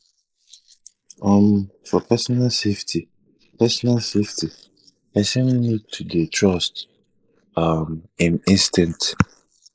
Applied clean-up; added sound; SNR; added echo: neural mask model Resemble Enhance denoiser.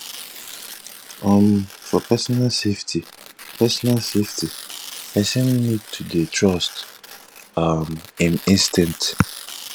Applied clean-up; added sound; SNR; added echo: none; Tearing; 17 dB; none.